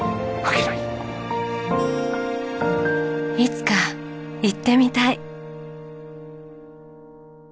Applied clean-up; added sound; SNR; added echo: none; none; none; none.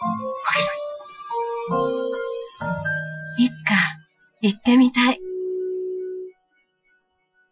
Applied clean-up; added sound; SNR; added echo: classical method Wiener filter.